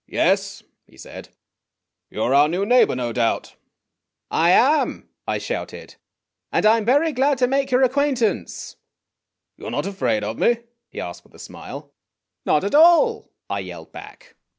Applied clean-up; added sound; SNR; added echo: none; none; none; none.